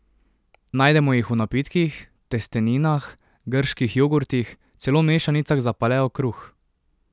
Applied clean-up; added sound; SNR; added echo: none; none; none; none.